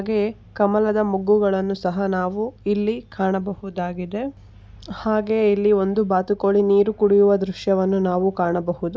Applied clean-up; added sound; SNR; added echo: none; none; none; none.